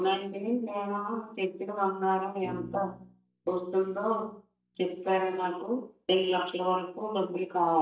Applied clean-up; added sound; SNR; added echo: neural mask model DeepFilterNet 3.